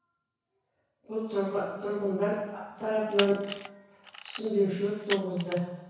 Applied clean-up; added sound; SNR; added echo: none; Camera; 9 dB; reverberation time 1.1 s.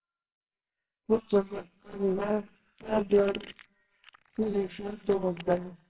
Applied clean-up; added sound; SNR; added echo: neural separator model SepFormer WHAMR!.